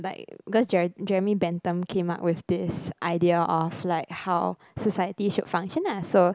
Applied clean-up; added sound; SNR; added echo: none; none; none; none.